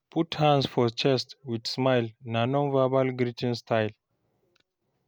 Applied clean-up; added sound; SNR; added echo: none; none; none; none.